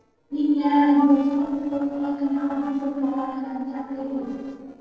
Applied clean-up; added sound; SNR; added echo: neural separator model SepFormer DNS4.